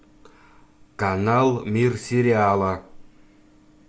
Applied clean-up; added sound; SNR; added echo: none; none; none; none.